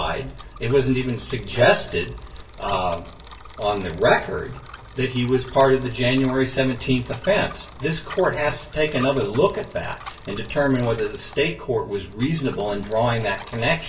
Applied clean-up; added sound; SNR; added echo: none; Bicycle; 19 dB; reverberation time 0.2 s.